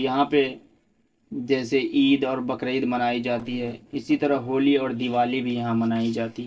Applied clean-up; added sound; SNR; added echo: neural separator model SepFormer DNS4.